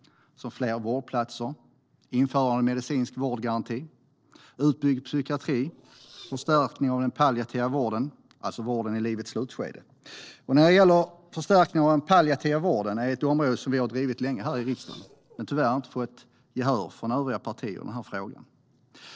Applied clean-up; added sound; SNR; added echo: neural separator model SepFormer DNS4.